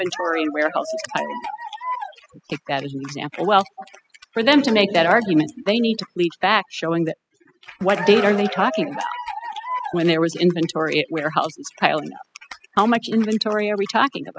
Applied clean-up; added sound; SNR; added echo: classical method spectral subtraction.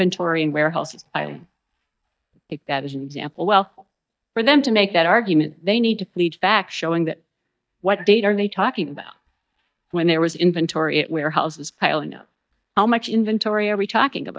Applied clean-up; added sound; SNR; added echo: neural mask model DeepFilterNet 3.